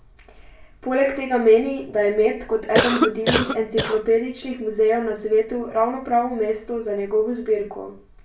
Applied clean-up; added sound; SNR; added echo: none; Cough; 0 dB; reverberation time 0.3 s.